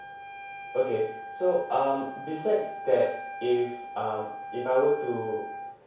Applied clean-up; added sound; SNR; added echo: none; Wind instrument, woodwind instrument; 11 dB; reverberation time 0.6 s.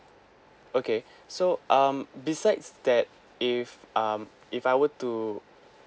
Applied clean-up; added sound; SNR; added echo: none; none; none; none.